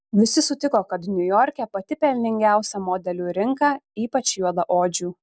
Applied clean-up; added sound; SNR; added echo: none; none; none; none.